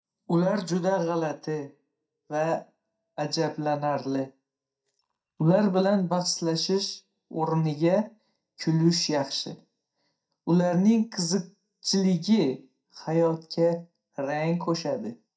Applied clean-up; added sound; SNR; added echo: neural mask model DeepFilterNet 3.